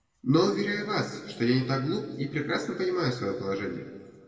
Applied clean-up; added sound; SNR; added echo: none; none; none; reverberation time 1.7 s.